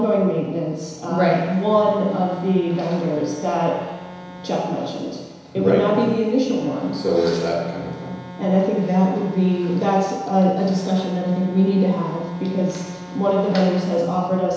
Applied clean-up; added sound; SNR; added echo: none; Organ; 16 dB; reverberation time 1.0 s.